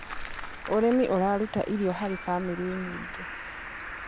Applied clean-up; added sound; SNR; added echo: none; Cricket; 10 dB; none.